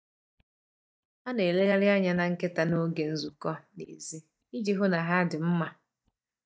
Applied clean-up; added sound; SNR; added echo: neural mask model DeepFilterNet 3.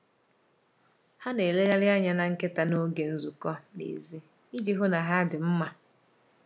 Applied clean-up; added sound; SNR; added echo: none; none; none; none.